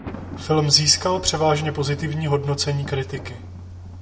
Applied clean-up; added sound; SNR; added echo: none; Thunder; 17 dB; none.